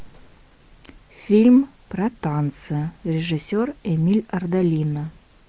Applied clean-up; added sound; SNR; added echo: none; none; none; none.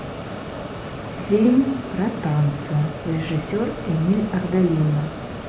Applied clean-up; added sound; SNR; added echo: none; Mechanisms; 9 dB; reverberation time 0.7 s.